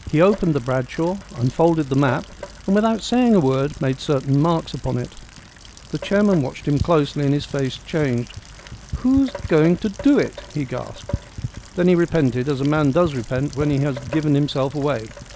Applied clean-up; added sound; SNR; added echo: none; Rain; 15 dB; none.